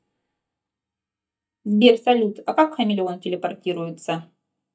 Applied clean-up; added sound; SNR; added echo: neural mask model DeepFilterNet 3.